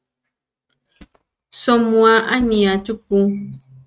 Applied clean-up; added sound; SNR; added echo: neural mask model RNNoise.